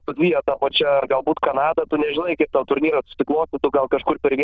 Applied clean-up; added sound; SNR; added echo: neural diffusion model UNIVERSE++.